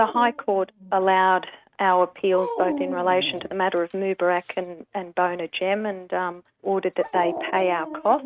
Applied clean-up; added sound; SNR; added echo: neural mask model RNNoise.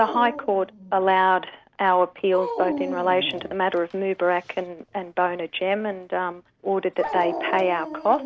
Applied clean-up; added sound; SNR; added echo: none; Dog; 11 dB; none.